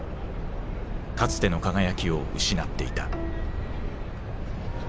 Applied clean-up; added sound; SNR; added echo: none; Bowed string instrument; 15 dB; none.